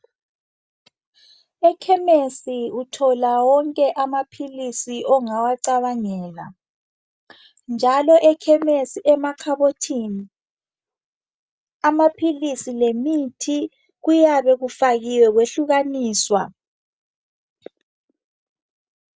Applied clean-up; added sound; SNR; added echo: none; none; none; none.